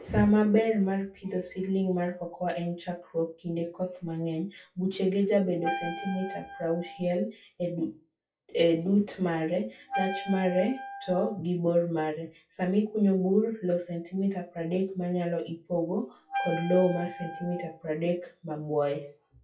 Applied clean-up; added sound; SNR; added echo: classical method WPE with log-MMSE.